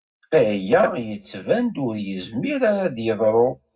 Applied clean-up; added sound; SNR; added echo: none; none; none; reverberation time 0.3 s.